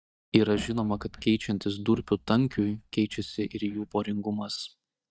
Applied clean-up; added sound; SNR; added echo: neural mask model DeepFilterNet 3.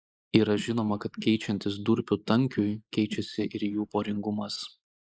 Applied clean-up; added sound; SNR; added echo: neural mask model Resemble Enhance denoiser.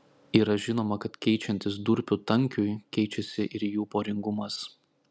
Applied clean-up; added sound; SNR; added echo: none; none; none; none.